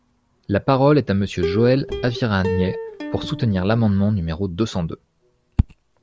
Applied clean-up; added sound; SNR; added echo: none; Plucked string instrument; 9 dB; none.